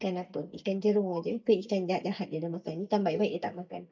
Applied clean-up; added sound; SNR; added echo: neural mask model DeepFilterNet 3.